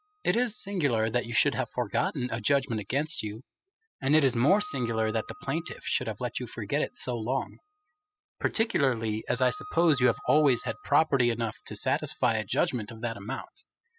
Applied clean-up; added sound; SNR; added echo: classical method spectral subtraction.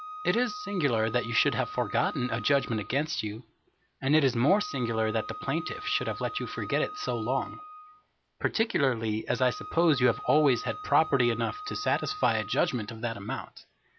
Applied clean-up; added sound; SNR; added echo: none; Wind instrument, woodwind instrument; 13 dB; none.